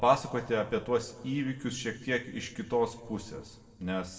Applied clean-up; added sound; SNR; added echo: none; none; none; reverberation time 1.3 s.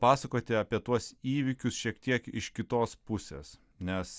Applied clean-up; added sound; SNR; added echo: none; none; none; none.